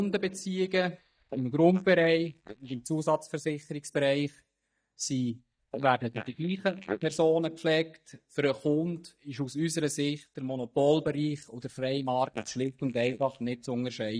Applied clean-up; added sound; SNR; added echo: neural mask model DeepFilterNet 3.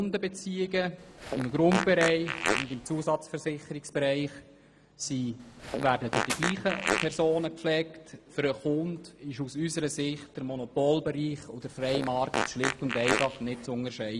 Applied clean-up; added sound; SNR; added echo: none; Fart + Clapping; 3 dB; none.